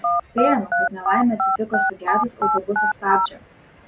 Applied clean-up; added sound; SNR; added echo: none; Telephone; -3 dB; none.